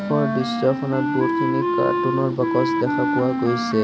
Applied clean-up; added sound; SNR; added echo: none; Wind instrument, woodwind instrument; 0 dB; none.